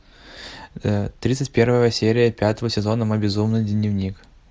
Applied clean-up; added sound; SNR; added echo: none; none; none; none.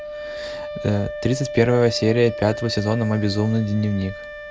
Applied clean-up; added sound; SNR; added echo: none; Wind instrument, woodwind instrument; 10 dB; none.